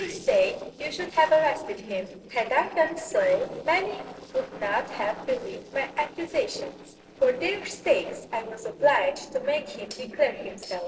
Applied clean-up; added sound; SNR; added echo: neural separator model SepFormer DNS4.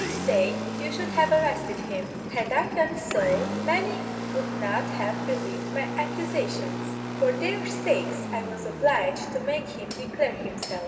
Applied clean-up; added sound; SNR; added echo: none; Engine; 4 dB; reverberation time 2.2 s.